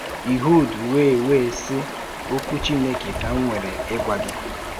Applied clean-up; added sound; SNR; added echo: none; Stream + Tap; 7 dB; none.